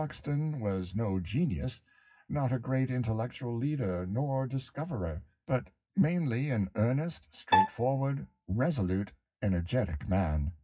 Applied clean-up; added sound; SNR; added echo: classical method WPE with log-MMSE.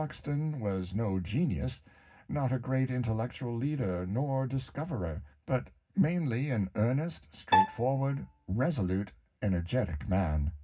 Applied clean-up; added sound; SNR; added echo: none; Bowed string instrument; 1 dB; reverberation time 0.4 s.